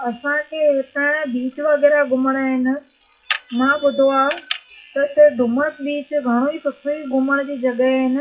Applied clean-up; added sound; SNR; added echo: classical method WPE with log-MMSE.